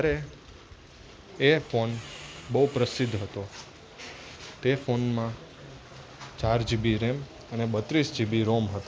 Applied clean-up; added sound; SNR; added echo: none; none; none; none.